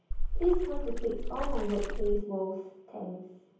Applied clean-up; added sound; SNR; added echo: none; Splash, splatter; -3 dB; reverberation time 0.9 s.